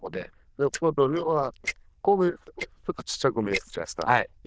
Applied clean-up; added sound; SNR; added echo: neural diffusion model UNIVERSE++.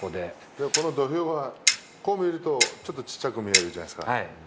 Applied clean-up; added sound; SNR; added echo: none; Clock; 1 dB; none.